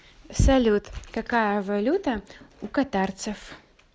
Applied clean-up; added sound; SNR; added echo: none; none; none; none.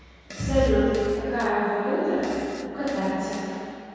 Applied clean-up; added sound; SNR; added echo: none; Fart; 18 dB; reverberation time 2.2 s.